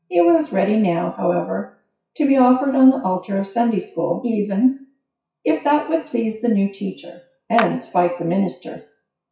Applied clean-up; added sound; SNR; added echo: classical method WPE with log-MMSE.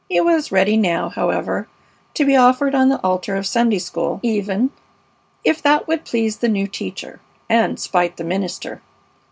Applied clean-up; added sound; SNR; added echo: none; none; none; none.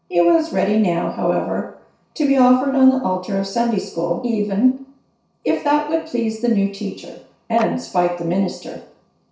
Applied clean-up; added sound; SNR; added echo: neural separator model SepFormer DNS4.